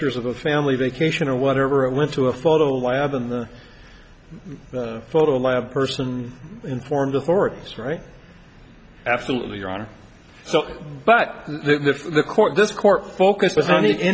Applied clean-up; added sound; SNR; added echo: none; none; none; none.